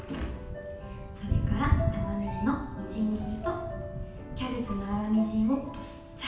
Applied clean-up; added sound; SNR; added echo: none; Thunder; 2 dB; reverberation time 0.9 s.